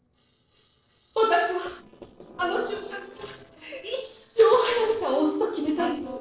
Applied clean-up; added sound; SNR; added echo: neural separator model SepFormer DNS4.